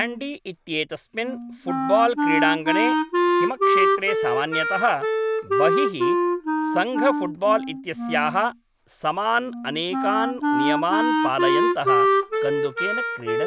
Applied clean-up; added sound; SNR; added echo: none; Wind instrument, woodwind instrument; -3 dB; none.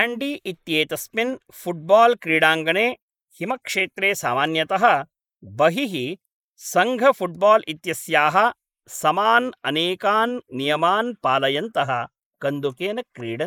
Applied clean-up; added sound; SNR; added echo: neural mask model Resemble Enhance denoiser.